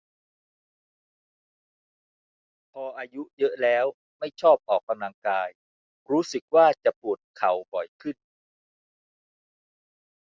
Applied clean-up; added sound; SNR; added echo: none; none; none; none.